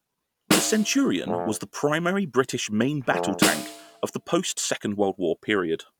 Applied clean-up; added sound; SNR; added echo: none; Brass instrument + Snare drum; 4 dB; none.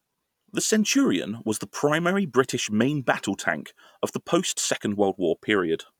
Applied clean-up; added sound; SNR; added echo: none; none; none; none.